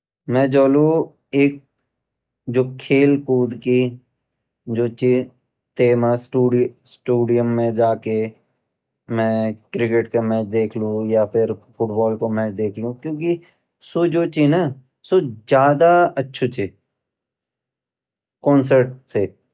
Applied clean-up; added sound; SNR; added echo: none; none; none; none.